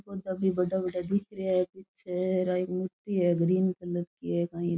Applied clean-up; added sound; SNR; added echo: none; none; none; none.